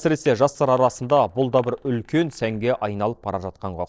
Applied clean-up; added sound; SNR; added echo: neural separator model SepFormer DNS4.